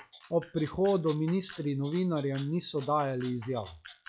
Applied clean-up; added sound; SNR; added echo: classical method log-MMSE.